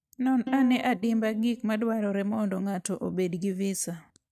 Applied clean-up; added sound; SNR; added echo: neural mask model RNNoise.